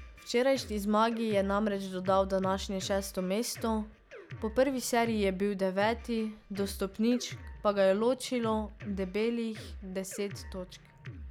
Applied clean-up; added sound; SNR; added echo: none; Drum kit; 16 dB; none.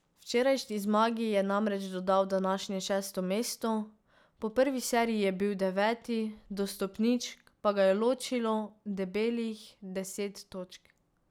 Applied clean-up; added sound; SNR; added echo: none; none; none; none.